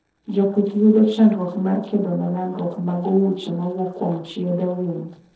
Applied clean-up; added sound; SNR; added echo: neural separator model SepFormer DNS4.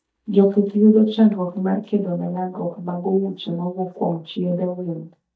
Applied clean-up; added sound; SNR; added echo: neural mask model DeepFilterNet 3.